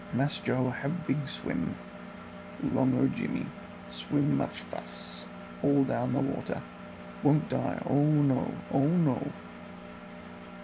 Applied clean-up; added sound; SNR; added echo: none; Engine; 13 dB; none.